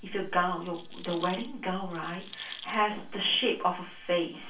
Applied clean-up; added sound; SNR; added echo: none; Rattle; 15 dB; reverberation time 0.3 s.